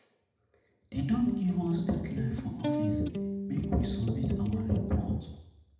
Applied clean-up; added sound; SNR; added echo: none; Electric guitar; 3 dB; reverberation time 0.8 s.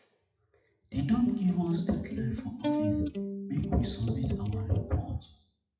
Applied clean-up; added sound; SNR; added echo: classical method WPE with log-MMSE.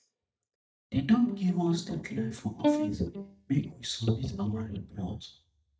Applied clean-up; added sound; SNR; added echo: neural mask model DeepFilterNet 3.